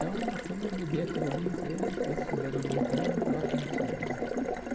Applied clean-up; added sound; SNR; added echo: none; Water tap, faucet; -4 dB; reverberation time 2.9 s.